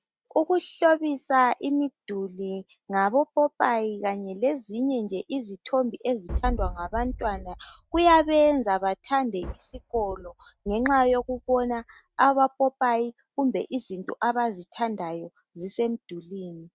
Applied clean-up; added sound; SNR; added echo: neural mask model RNNoise.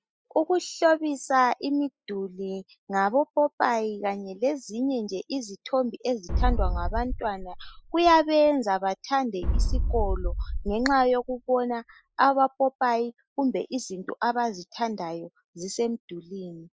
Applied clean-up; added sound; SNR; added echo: classical method spectral subtraction.